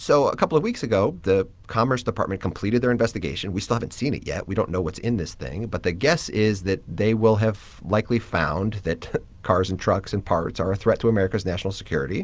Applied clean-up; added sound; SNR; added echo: none; none; none; none.